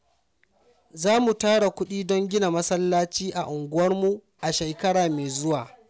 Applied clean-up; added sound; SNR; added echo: none; none; none; none.